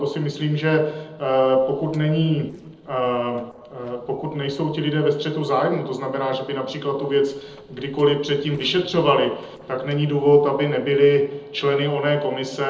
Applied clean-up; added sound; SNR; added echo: neural separator model SepFormer DNS4.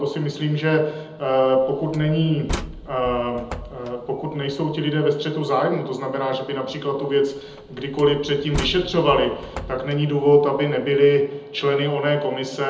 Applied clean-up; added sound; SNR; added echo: none; Slam; 14 dB; reverberation time 0.8 s.